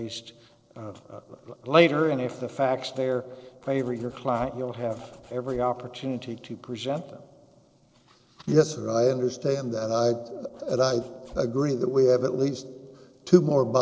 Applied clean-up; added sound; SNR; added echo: neural separator model SepFormer DNS4.